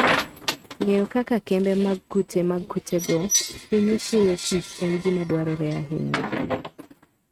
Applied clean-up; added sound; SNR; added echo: neural mask model RNNoise.